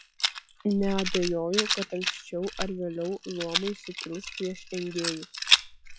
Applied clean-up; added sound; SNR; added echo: classical method log-MMSE.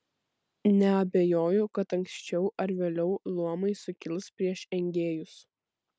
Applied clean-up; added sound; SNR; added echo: none; none; none; none.